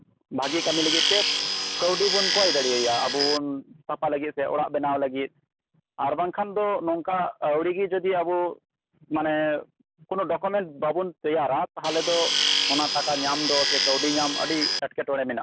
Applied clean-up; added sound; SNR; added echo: none; Tools; -1 dB; none.